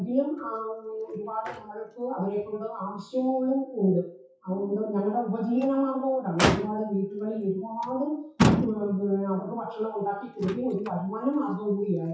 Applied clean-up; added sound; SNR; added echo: classical method WPE with log-MMSE.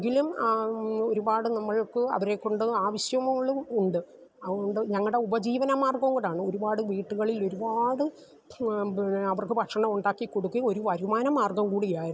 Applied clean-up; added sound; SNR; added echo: none; none; none; none.